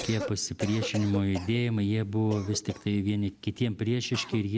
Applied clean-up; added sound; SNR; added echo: none; Cough; 13 dB; none.